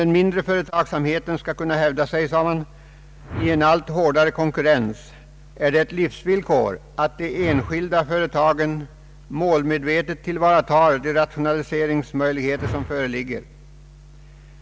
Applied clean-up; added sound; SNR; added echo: none; Whoosh, swoosh, swish; 14 dB; none.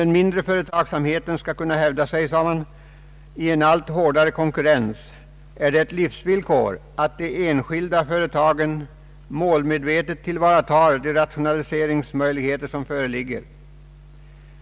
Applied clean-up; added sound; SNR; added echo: none; none; none; none.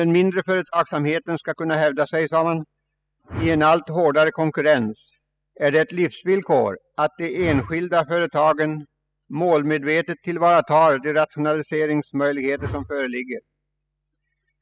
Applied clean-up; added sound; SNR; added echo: classical method spectral subtraction.